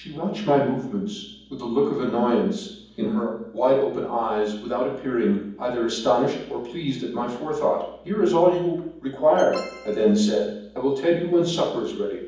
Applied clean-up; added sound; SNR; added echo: none; Alarm; 17 dB; reverberation time 1.2 s.